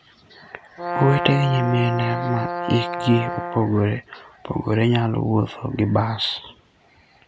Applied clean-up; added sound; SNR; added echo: none; Brass instrument; 5 dB; none.